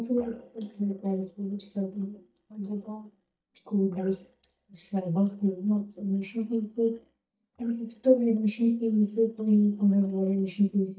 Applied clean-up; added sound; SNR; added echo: neural mask model DeepFilterNet 3.